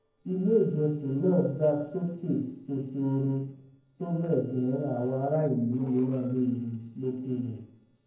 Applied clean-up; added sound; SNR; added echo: neural separator model SepFormer DNS4.